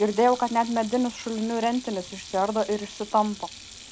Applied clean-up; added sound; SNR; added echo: none; Sink (filling or washing); 17 dB; none.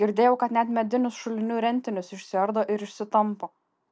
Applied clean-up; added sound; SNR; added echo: none; none; none; none.